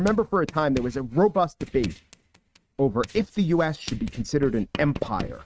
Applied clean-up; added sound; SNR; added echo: neural mask model RNNoise.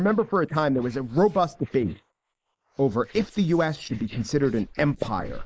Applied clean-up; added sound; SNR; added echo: neural mask model Resemble Enhance denoiser.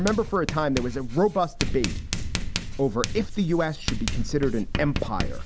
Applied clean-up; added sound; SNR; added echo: none; Writing; 3 dB; none.